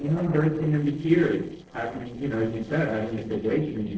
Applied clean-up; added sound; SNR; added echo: neural separator model SepFormer DNS4.